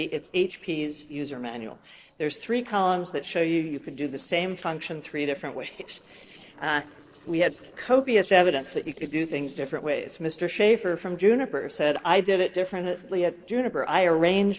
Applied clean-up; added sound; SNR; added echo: neural separator model SepFormer DNS4.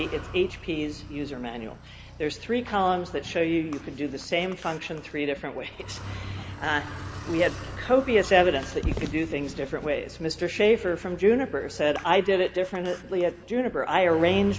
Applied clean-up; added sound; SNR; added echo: none; Car; 15 dB; none.